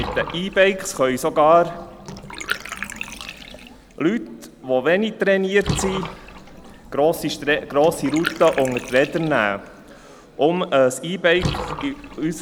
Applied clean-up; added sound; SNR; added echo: none; Bathtub (filling or washing) / Water; 12 dB; none.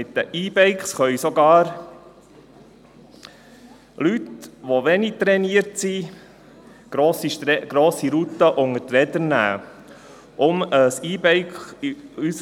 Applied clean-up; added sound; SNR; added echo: none; none; none; none.